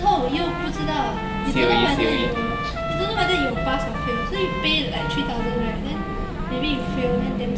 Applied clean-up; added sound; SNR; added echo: none; Trumpet; 7 dB; reverberation time 2.6 s.